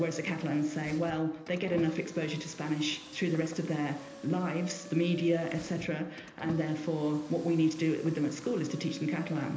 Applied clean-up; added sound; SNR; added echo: none; Car; 17 dB; reverberation time 0.8 s.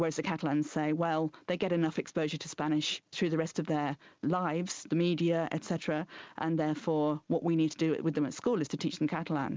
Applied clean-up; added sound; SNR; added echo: none; none; none; none.